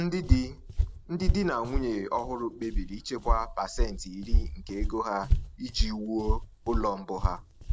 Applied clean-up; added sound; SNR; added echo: none; Walk, footsteps; -3 dB; none.